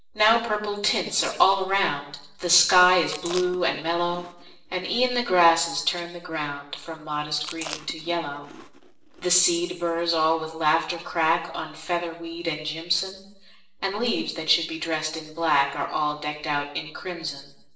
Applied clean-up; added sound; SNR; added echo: none; Chewing, mastication; 17 dB; reverberation time 0.7 s.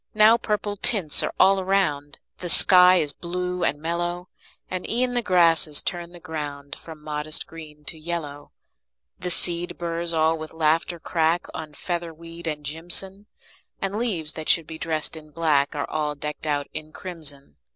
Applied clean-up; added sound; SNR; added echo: none; none; none; none.